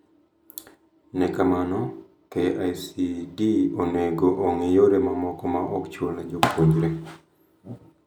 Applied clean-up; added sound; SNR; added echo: none; none; none; none.